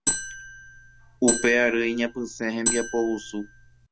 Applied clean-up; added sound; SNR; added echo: none; Marimba, xylophone; 3 dB; none.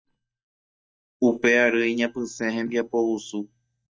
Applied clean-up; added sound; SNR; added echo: neural mask model DeepFilterNet 3.